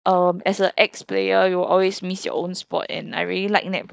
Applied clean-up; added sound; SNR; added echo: neural mask model DeepFilterNet 3.